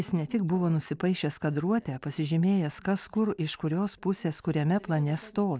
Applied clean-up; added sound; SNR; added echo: none; none; none; none.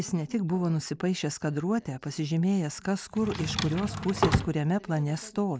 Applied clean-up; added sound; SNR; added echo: none; Drawer open or close; 2 dB; none.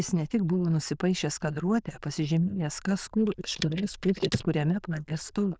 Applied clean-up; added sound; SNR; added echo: neural diffusion model UNIVERSE++.